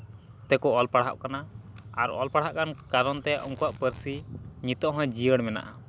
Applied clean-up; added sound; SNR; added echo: none; Train + Packing tape, duct tape; 17 dB; none.